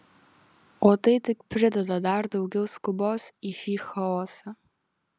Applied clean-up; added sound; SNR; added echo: none; none; none; none.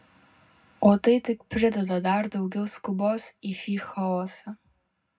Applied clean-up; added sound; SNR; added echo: none; none; none; reverberation time 0.3 s.